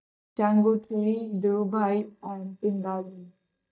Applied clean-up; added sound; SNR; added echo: neural mask model DeepFilterNet 3.